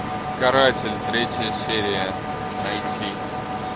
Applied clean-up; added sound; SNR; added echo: none; none; none; none.